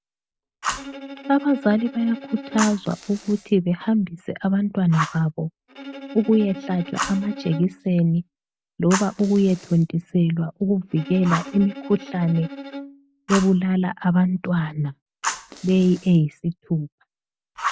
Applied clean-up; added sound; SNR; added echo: none; Fire + Bowed string instrument; 12 dB; none.